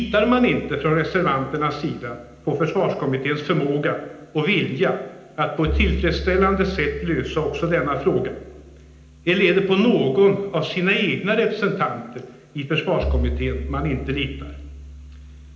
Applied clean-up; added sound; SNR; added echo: none; Bowed string instrument; 11 dB; reverberation time 0.9 s.